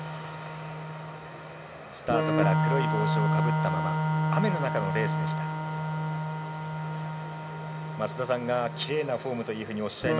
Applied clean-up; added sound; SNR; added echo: none; Organ; -3 dB; reverberation time 2.5 s.